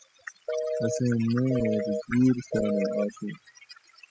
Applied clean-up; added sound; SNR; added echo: classical method spectral subtraction.